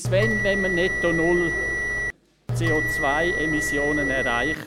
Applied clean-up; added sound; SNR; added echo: none; Bell; -1 dB; none.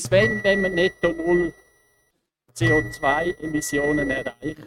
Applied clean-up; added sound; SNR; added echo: neural mask model RNNoise.